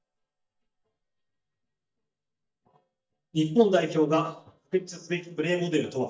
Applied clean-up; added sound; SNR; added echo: neural mask model DeepFilterNet 3.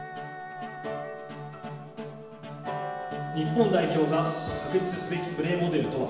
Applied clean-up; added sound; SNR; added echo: none; Wind instrument, woodwind instrument; 11 dB; reverberation time 1.0 s.